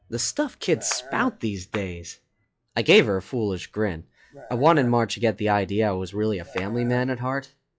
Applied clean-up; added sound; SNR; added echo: classical method log-MMSE.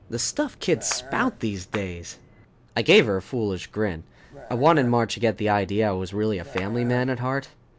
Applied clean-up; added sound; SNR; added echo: none; Clapping + Burping, eructation; 14 dB; none.